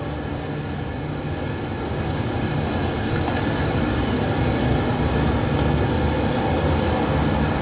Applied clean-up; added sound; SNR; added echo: none; Fart; 15 dB; reverberation time 1.7 s.